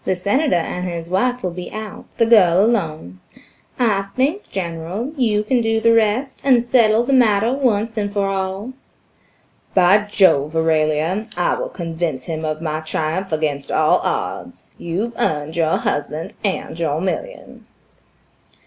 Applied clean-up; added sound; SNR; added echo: none; none; none; none.